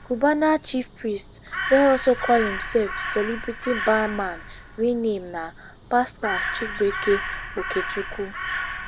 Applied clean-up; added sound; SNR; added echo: none; Crow; 8 dB; none.